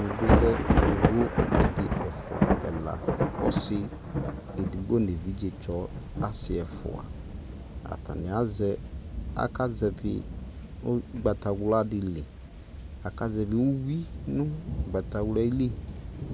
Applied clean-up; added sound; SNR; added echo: none; Thunder / Rain; 0 dB; none.